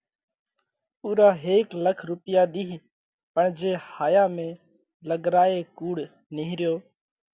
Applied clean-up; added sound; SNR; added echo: none; none; none; none.